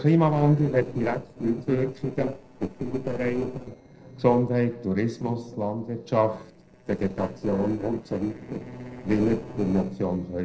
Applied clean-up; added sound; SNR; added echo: neural separator model SepFormer DNS4.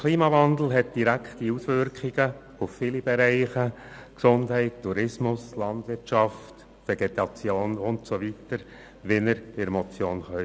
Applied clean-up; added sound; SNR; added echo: none; none; none; none.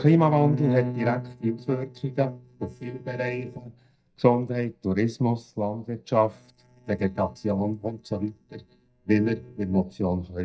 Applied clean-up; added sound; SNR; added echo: neural mask model DeepFilterNet 3.